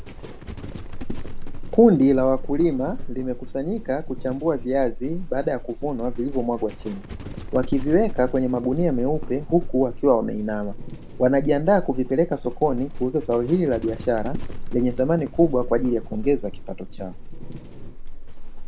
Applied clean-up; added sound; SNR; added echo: none; Livestock, farm animals, working animals; 6 dB; none.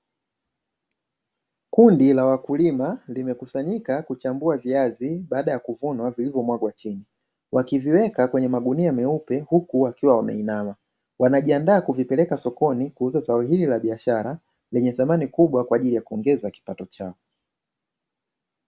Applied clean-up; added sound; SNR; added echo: none; none; none; none.